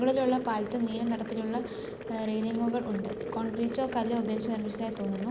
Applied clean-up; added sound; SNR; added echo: none; Boiling; 8 dB; none.